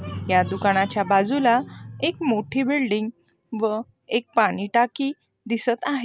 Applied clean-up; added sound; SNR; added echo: none; none; none; none.